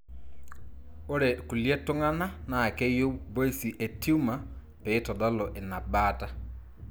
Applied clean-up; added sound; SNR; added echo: none; none; none; none.